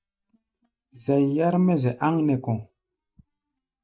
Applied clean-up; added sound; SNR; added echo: neural mask model DeepFilterNet 3.